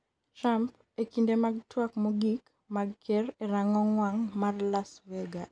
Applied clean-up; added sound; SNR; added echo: none; none; none; none.